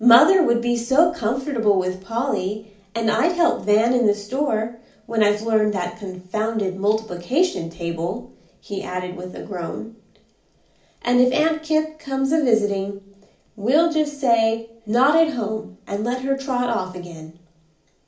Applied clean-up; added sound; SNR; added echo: none; none; none; reverberation time 0.4 s.